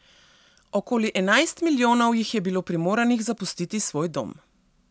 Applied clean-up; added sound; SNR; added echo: none; none; none; none.